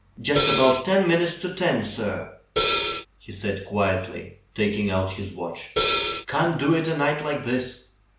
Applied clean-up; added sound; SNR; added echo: none; Hi-hat; -1 dB; none.